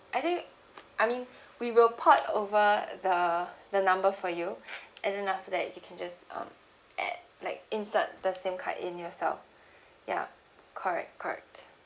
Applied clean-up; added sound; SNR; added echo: none; none; none; none.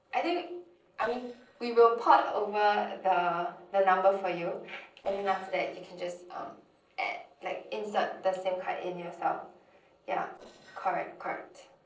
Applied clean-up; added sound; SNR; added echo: neural separator model SepFormer DNS4.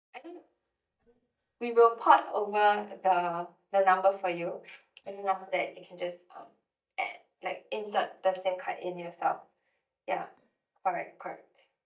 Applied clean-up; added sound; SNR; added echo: neural mask model DeepFilterNet 3.